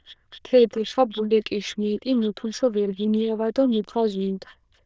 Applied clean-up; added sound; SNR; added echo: neural diffusion model UNIVERSE++.